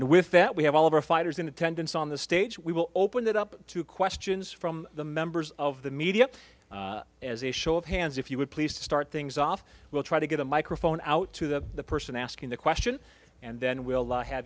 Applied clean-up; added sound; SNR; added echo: none; none; none; none.